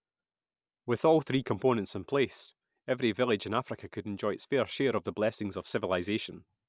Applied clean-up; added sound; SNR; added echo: none; none; none; none.